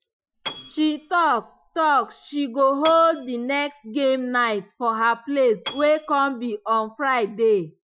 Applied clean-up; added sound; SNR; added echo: classical method Wiener filter.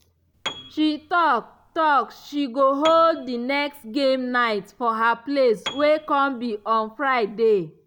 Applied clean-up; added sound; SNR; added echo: none; Piano; 18 dB; none.